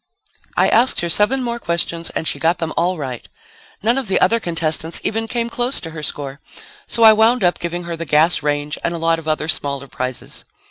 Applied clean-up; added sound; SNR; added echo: none; none; none; none.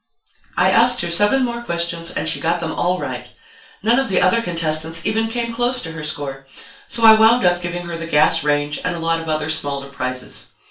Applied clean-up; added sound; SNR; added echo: none; none; none; reverberation time 0.3 s.